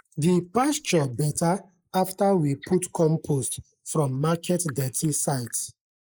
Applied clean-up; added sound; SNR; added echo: neural mask model Resemble Enhance denoiser.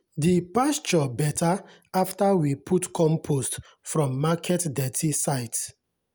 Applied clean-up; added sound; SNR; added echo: none; none; none; none.